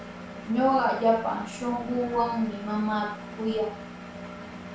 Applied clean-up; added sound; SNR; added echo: none; Engine; 12 dB; reverberation time 0.4 s.